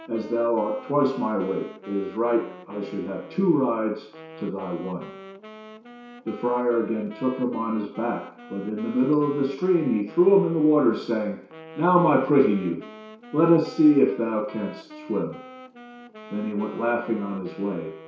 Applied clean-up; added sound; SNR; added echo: none; Wind instrument, woodwind instrument; 18 dB; reverberation time 0.6 s.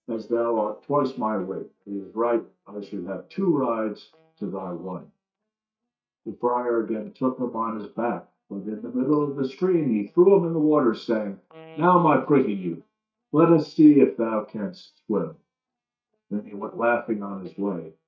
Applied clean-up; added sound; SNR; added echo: neural mask model DeepFilterNet 3.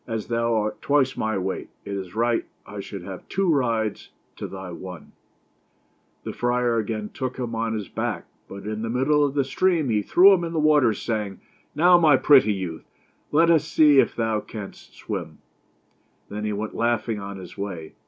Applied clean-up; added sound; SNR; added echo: none; none; none; none.